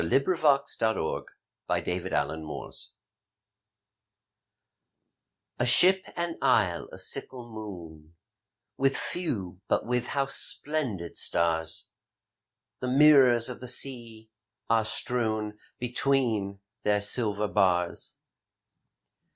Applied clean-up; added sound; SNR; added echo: none; none; none; none.